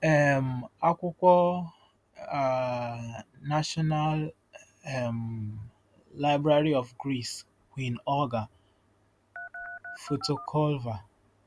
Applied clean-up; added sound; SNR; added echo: none; Telephone; 13 dB; none.